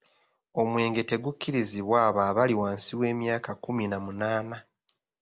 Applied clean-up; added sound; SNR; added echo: none; none; none; none.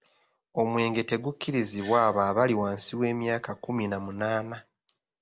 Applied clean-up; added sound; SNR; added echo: none; Doorbell; 14 dB; none.